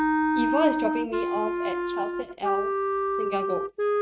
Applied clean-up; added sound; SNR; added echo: neural mask model RNNoise.